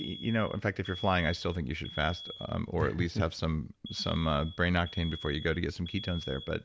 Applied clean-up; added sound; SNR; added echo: none; Alarm; 15 dB; none.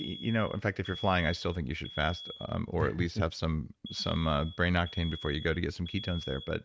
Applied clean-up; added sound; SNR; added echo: neural mask model RNNoise.